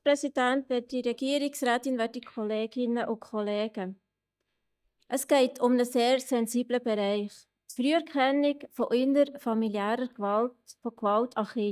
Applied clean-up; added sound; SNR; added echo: neural mask model DeepFilterNet 3.